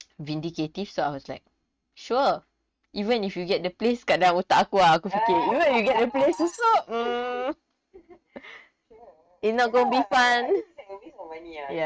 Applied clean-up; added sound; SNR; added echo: neural mask model RNNoise.